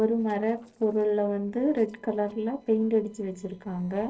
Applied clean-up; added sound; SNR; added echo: neural separator model SepFormer DNS4.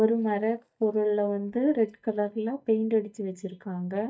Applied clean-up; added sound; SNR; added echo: neural mask model DeepFilterNet 3.